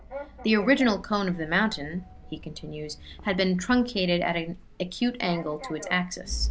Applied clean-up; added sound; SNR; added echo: none; Sliding door; 12 dB; none.